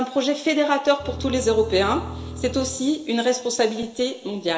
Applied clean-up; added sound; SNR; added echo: none; Bowed string instrument; 12 dB; reverberation time 2.8 s.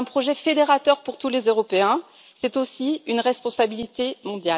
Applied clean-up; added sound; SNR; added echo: none; none; none; none.